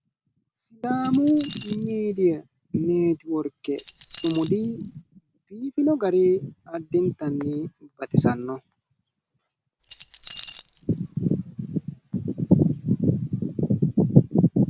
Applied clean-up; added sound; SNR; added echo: none; Keys jangling; 9 dB; none.